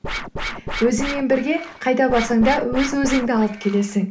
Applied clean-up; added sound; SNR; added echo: none; Scratching (performance technique); 9 dB; none.